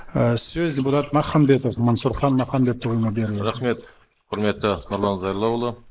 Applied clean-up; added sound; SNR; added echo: neural mask model Resemble Enhance denoiser.